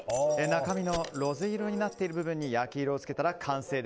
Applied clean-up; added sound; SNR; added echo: none; Keys jangling; 16 dB; none.